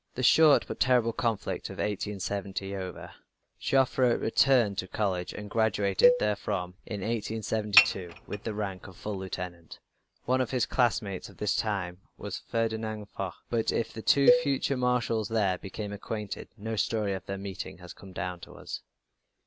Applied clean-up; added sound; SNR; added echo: none; Dishes, pots, and pans / Chink, clink + Cowbell; 1 dB; none.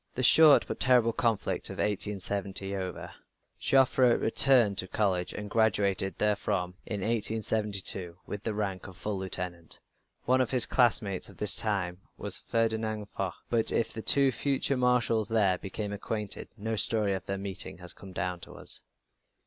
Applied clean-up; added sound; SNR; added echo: none; none; none; none.